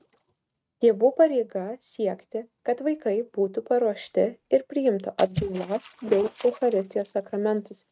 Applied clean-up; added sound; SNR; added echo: neural mask model RNNoise.